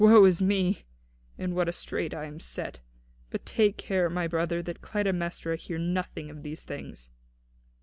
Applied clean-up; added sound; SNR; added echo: none; none; none; none.